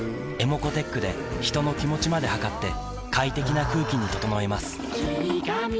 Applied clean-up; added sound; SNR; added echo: none; Toilet flush; 14 dB; none.